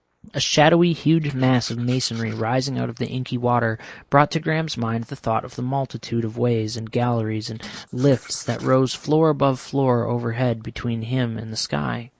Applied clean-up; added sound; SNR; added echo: neural mask model Resemble Enhance denoiser.